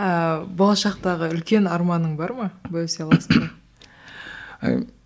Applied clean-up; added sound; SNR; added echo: none; none; none; none.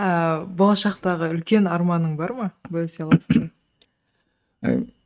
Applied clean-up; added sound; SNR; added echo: neural mask model RNNoise.